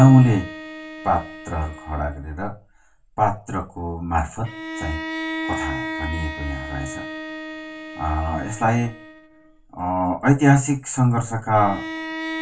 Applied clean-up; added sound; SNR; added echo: none; Bowed string instrument; 12 dB; reverberation time 0.2 s.